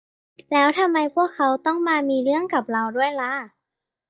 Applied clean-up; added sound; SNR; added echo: neural mask model DeepFilterNet 3.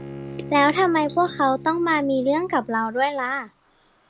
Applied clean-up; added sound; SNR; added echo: none; Bowed string instrument; 16 dB; none.